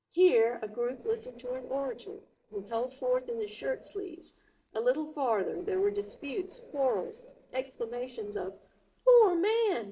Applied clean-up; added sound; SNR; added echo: neural separator model SepFormer DNS4.